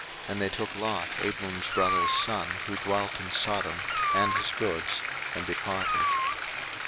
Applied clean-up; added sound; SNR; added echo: none; Bathtub (filling or washing) + Meow; -2 dB; none.